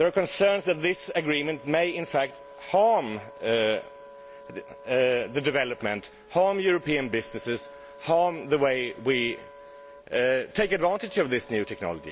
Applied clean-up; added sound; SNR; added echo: none; Wind instrument, woodwind instrument; 20 dB; none.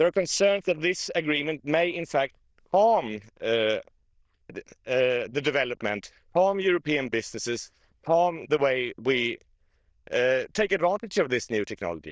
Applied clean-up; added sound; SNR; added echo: neural diffusion model UNIVERSE++.